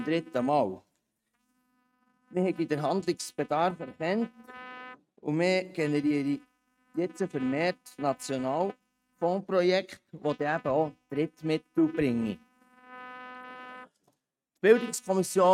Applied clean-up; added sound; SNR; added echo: neural mask model RNNoise.